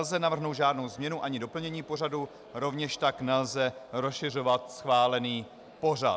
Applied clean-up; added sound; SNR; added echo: none; none; none; none.